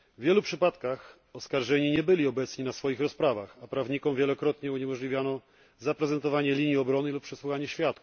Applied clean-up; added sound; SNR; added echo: none; none; none; none.